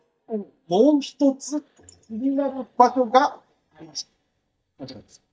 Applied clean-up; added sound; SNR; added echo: neural mask model DeepFilterNet 3.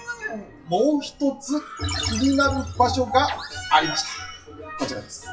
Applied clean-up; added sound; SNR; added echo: classical method WPE with log-MMSE.